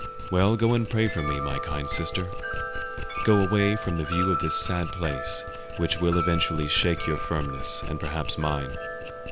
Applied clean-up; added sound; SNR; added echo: none; Domestic sounds, home sounds + Wind chime; 5 dB; none.